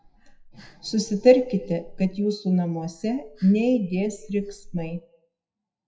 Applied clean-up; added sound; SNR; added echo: classical method WPE with log-MMSE.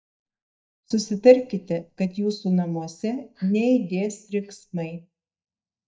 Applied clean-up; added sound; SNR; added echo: neural mask model DeepFilterNet 3.